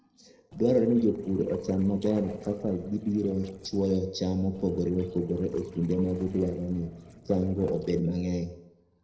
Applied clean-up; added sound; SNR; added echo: neural separator model SepFormer DNS4.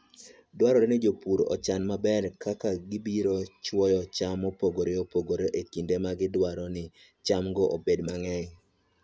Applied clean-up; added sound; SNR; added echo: none; none; none; none.